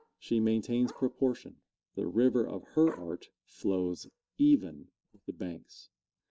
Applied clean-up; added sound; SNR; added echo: neural mask model DeepFilterNet 3.